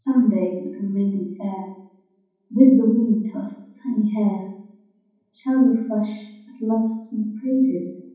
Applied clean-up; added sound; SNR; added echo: none; none; none; reverberation time 0.9 s.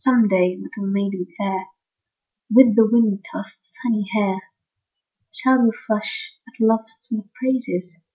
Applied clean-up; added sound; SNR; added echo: none; none; none; none.